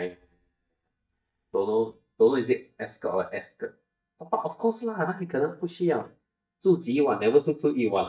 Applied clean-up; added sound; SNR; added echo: neural mask model DeepFilterNet 3.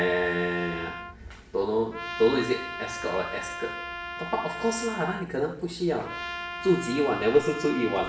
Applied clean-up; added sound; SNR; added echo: none; Trumpet; 9 dB; reverberation time 0.5 s.